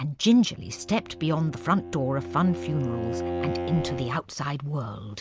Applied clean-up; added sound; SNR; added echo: none; Bowed string instrument; 8 dB; none.